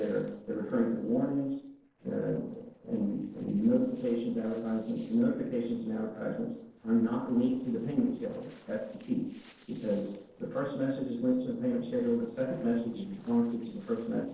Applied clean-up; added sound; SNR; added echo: neural separator model SepFormer DNS4.